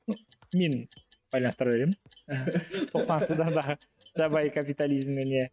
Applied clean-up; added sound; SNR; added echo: neural mask model RNNoise.